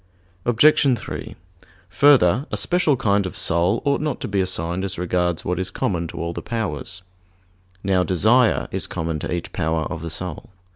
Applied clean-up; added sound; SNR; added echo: none; none; none; none.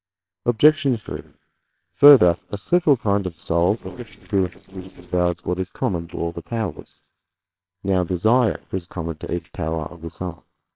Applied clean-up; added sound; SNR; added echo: neural separator model SepFormer WHAMR!.